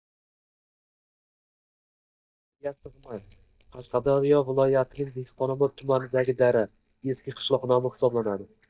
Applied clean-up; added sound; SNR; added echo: neural mask model DeepFilterNet 3.